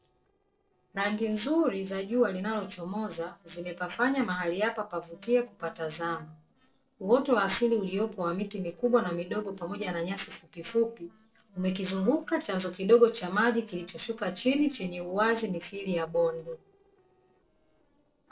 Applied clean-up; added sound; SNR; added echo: neural separator model SepFormer DNS4.